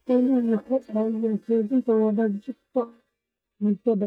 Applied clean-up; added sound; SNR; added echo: neural mask model DeepFilterNet 3.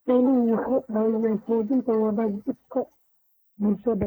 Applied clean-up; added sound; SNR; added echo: neural mask model Resemble Enhance denoiser.